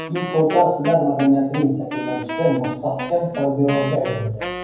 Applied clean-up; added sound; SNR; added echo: none; Wind instrument, woodwind instrument; 10 dB; reverberation time 0.9 s.